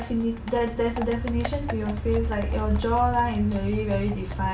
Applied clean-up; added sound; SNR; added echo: none; Livestock, farm animals, working animals; 16 dB; reverberation time 0.2 s.